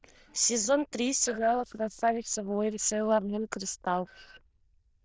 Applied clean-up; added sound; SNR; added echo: neural diffusion model UNIVERSE++.